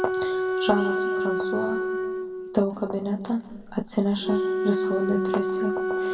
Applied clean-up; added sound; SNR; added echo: none; Wind instrument, woodwind instrument; -1 dB; reverberation time 1.6 s.